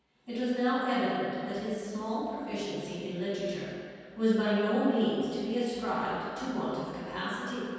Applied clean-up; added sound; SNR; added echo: none; none; none; reverberation time 2.1 s.